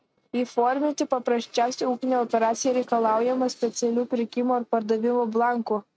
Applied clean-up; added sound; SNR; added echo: neural mask model RNNoise.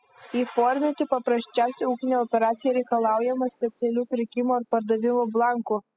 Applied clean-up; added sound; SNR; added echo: classical method spectral subtraction.